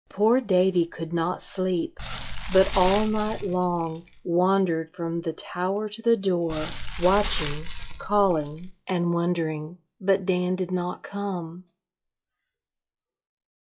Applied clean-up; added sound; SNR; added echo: classical method log-MMSE.